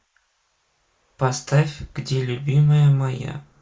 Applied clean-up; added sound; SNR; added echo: neural mask model Resemble Enhance denoiser.